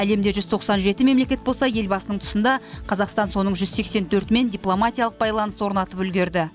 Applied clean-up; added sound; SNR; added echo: none; none; none; none.